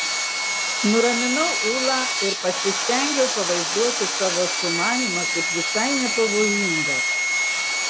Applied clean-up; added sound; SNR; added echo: none; Sawing; -2 dB; none.